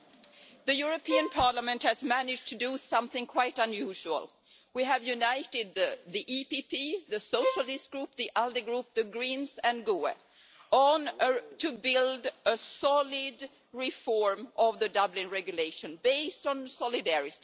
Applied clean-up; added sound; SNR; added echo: none; Bowed string instrument; 5 dB; none.